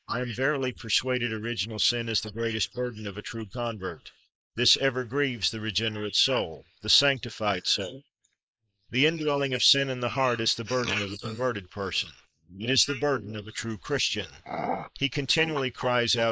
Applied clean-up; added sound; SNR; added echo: neural mask model Resemble Enhance denoiser.